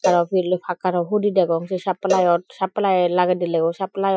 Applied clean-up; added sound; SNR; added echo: classical method Wiener filter.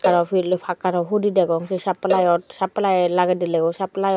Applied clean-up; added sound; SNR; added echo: none; Cowbell; 11 dB; none.